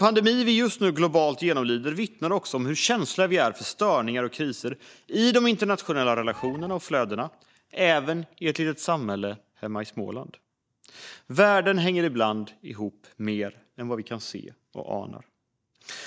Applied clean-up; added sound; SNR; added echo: neural mask model DeepFilterNet 3.